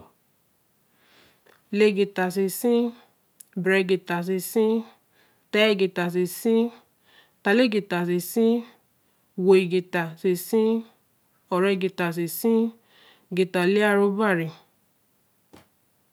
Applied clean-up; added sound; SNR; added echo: none; none; none; none.